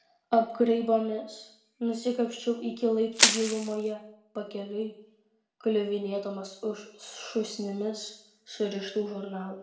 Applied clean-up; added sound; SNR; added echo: none; Crushing; -4 dB; reverberation time 0.6 s.